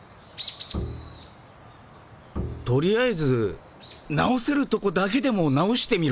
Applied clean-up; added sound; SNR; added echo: none; Bowed string instrument; 12 dB; none.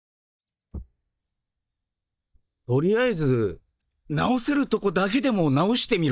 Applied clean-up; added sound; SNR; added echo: neural mask model DeepFilterNet 3.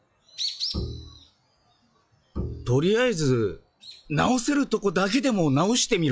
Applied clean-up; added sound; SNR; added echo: classical method log-MMSE.